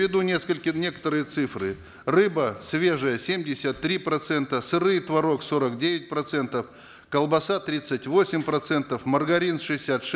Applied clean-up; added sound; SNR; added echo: none; none; none; none.